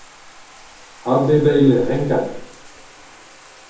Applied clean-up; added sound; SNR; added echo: none; Bathtub (filling or washing); 16 dB; reverberation time 0.7 s.